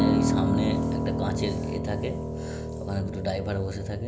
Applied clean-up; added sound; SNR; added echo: none; Piano; -3 dB; none.